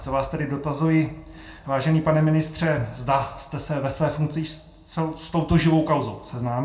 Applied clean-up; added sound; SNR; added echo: none; none; none; reverberation time 0.3 s.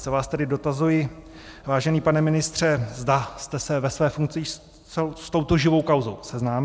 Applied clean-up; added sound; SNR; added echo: none; none; none; none.